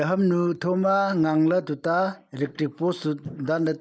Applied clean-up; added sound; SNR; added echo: neural mask model Resemble Enhance denoiser.